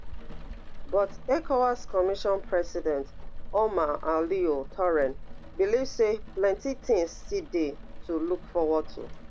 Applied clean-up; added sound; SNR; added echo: none; Rain; 9 dB; none.